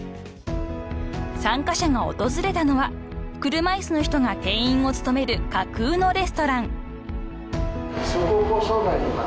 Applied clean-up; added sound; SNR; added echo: none; none; none; none.